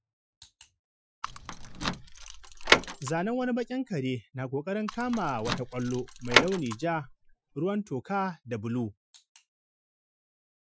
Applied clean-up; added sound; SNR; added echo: classical method Wiener filter.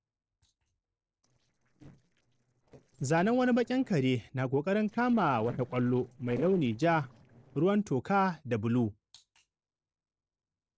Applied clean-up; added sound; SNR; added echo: neural separator model SepFormer DNS4.